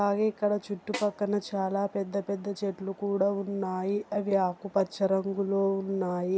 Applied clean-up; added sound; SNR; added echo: none; Snare drum; 14 dB; none.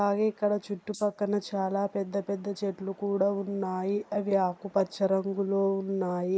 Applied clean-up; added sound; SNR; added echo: neural mask model Resemble Enhance denoiser.